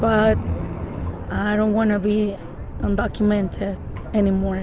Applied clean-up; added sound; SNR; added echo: none; Thunder; 9 dB; none.